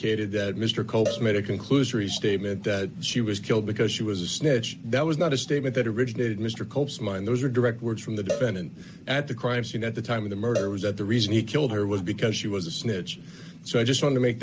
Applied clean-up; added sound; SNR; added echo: none; Cowbell; 12 dB; none.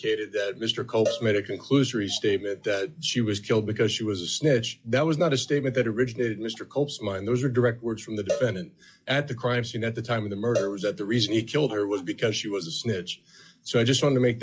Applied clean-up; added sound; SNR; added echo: classical method log-MMSE.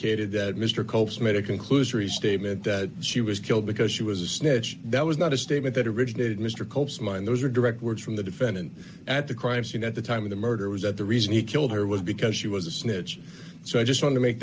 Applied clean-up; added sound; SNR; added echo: none; none; none; none.